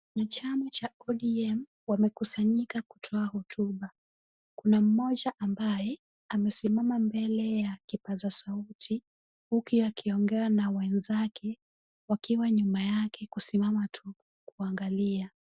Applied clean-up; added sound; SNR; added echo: none; none; none; none.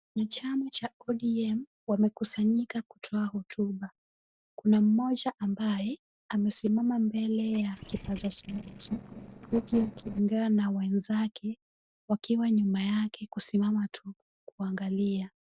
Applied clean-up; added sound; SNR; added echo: neural separator model SepFormer DNS4.